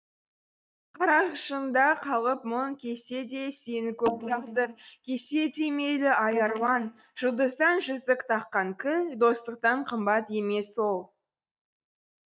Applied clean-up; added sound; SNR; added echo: neural mask model DeepFilterNet 3.